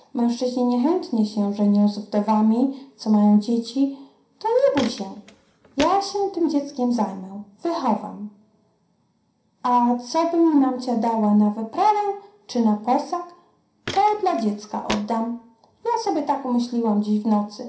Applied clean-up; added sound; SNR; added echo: none; Walk, footsteps; 14 dB; reverberation time 0.5 s.